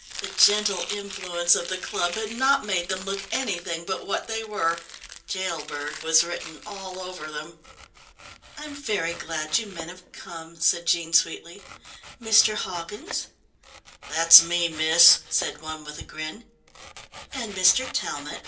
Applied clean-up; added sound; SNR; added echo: none; Domestic sounds, home sounds; 14 dB; reverberation time 0.3 s.